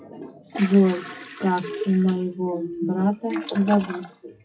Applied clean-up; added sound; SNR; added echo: classical method WPE with log-MMSE.